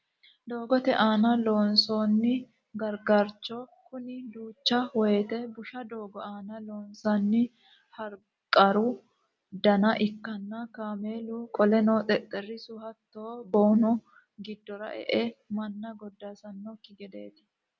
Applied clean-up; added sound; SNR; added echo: none; none; none; none.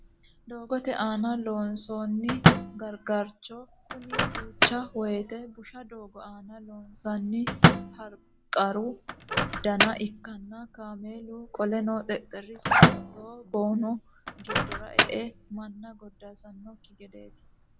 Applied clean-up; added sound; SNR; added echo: none; Microwave oven + Bark; -4 dB; none.